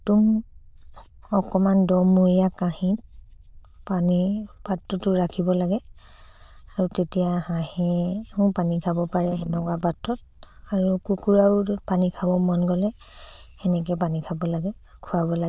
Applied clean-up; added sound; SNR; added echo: neural diffusion model UNIVERSE++.